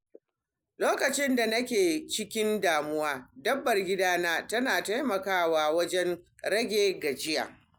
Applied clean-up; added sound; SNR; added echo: none; none; none; none.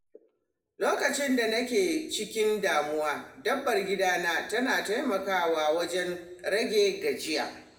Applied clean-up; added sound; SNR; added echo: none; none; none; reverberation time 0.8 s.